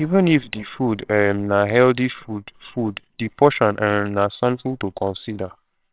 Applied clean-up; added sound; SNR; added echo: neural separator model SepFormer WHAMR!.